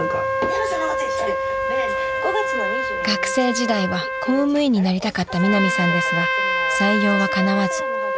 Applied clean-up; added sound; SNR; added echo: none; Trumpet; 0 dB; none.